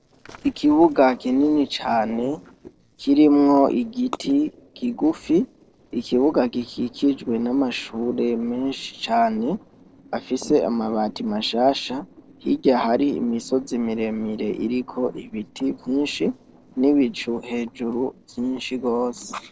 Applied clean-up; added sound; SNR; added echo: neural separator model SepFormer DNS4.